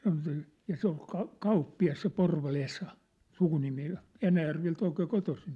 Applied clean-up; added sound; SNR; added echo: none; none; none; none.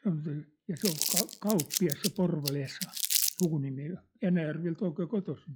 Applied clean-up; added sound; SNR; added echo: classical method log-MMSE.